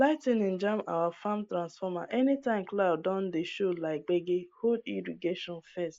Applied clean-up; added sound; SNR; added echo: neural mask model Resemble Enhance denoiser.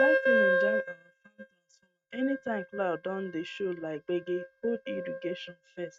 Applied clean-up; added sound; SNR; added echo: neural mask model RNNoise.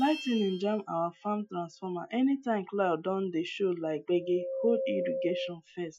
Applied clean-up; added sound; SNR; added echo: classical method Wiener filter.